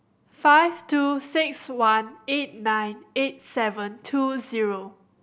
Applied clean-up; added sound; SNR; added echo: none; none; none; none.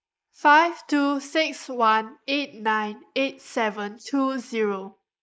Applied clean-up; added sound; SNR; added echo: neural mask model Resemble Enhance denoiser.